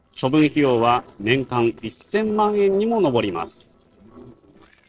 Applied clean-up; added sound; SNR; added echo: neural separator model SepFormer DNS4.